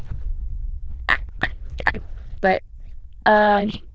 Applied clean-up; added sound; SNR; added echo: neural diffusion model UNIVERSE++.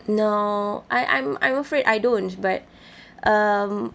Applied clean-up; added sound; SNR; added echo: none; none; none; none.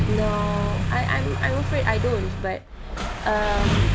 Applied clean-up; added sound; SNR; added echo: none; Engine starting; -3 dB; none.